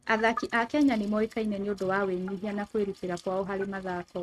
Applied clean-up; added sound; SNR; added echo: neural mask model RNNoise.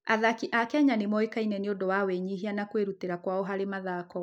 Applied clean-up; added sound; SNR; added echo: none; none; none; none.